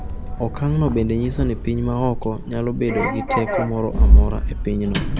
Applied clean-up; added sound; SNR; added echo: none; Sliding door; -3 dB; none.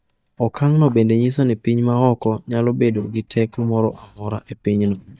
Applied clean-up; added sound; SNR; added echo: neural mask model DeepFilterNet 3.